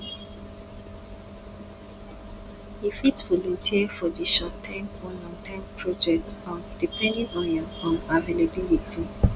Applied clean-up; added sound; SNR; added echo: none; none; none; none.